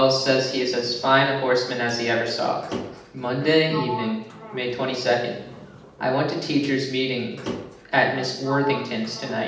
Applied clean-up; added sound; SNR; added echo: none; Sliding door; 14 dB; reverberation time 0.8 s.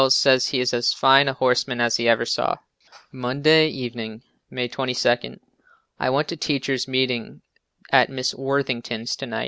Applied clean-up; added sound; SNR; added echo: none; none; none; none.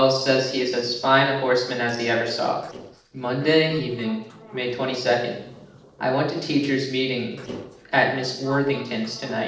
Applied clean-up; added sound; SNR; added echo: neural separator model SepFormer DNS4.